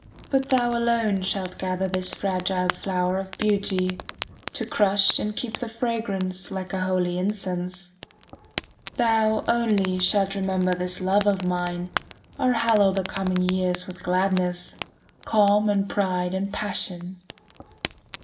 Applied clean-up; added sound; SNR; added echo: none; Fire; 13 dB; reverberation time 0.6 s.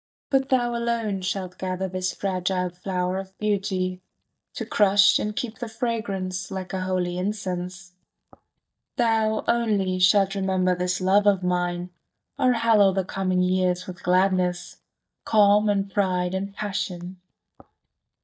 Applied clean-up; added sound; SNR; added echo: neural mask model DeepFilterNet 3.